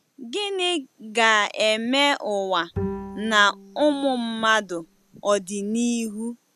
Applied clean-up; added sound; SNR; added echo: none; Bowed string instrument; 14 dB; none.